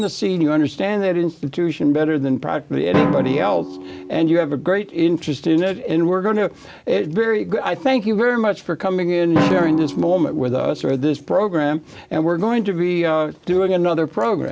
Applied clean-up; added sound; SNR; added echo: none; Drum; 11 dB; none.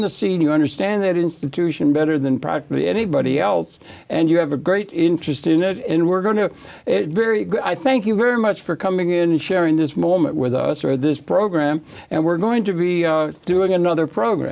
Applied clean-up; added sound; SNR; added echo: none; none; none; none.